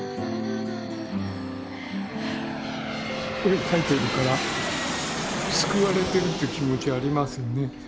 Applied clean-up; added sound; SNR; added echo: none; Aircraft; 5 dB; none.